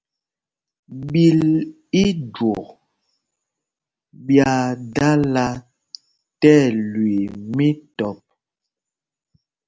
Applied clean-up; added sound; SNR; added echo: none; none; none; none.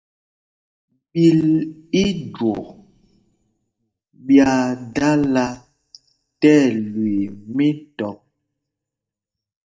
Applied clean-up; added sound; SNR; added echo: neural mask model DeepFilterNet 3.